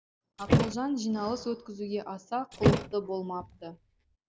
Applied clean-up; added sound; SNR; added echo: none; Thump, thud; -3 dB; none.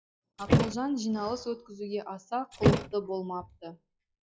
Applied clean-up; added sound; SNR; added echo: classical method log-MMSE.